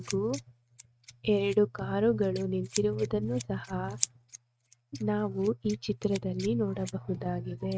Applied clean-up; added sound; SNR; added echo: neural mask model RNNoise.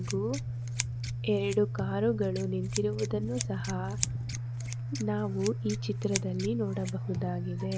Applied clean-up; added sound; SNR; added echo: none; Scissors; 2 dB; none.